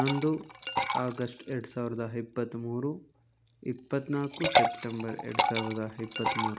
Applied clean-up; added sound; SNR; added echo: none; Liquid; -1 dB; none.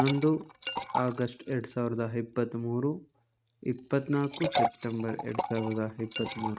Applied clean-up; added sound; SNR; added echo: neural mask model RNNoise.